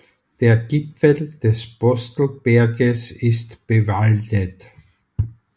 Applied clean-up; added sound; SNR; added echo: none; none; none; none.